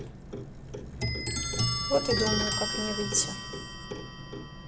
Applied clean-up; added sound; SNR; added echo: none; Clock; -2 dB; reverberation time 0.7 s.